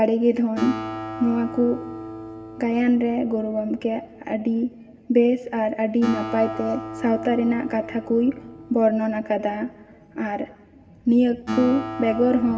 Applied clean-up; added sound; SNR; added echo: none; Acoustic guitar; 12 dB; reverberation time 1.7 s.